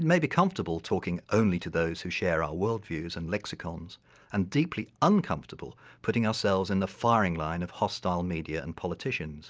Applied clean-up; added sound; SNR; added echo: none; none; none; none.